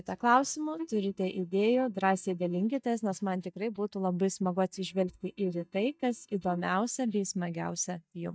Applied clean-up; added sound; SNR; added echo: neural mask model DeepFilterNet 3.